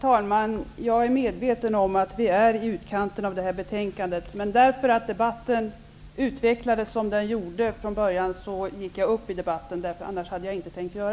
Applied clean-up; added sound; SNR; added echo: none; none; none; none.